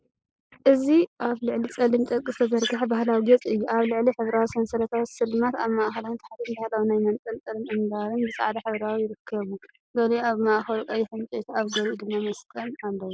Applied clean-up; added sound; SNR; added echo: neural mask model Resemble Enhance denoiser.